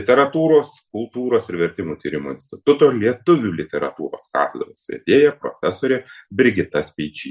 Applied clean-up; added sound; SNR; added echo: none; none; none; none.